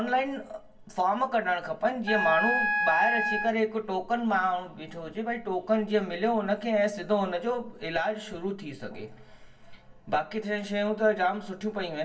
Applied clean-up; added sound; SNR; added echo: none; Wind instrument, woodwind instrument; 0 dB; reverberation time 0.1 s.